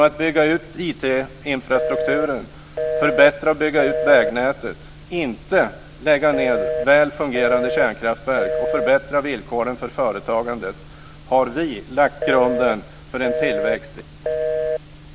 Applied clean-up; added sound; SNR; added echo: none; Telephone; 4 dB; none.